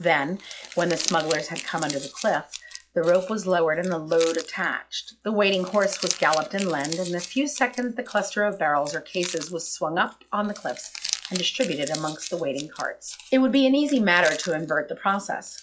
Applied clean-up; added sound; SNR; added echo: classical method log-MMSE.